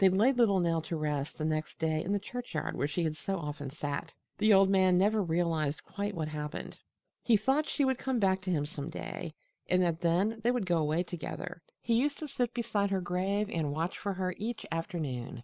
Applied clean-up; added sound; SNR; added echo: none; none; none; none.